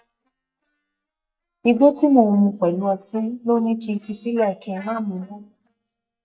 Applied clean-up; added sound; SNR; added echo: neural mask model DeepFilterNet 3.